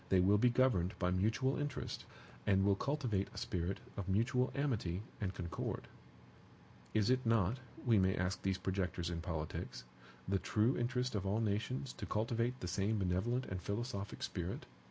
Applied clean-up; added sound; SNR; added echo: none; none; none; none.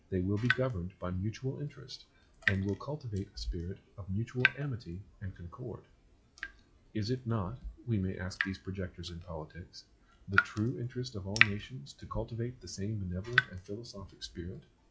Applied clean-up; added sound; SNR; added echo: classical method log-MMSE.